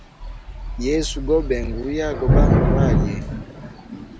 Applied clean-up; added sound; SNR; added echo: none; Thunder / Rain; -5 dB; none.